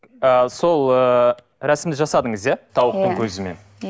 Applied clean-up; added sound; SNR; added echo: none; none; none; none.